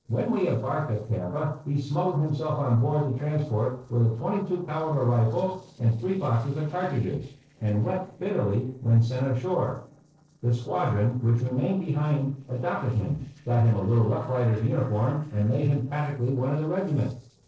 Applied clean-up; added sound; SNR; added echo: neural separator model SepFormer DNS4.